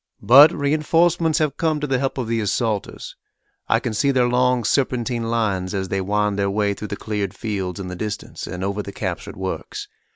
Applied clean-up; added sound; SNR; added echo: none; none; none; none.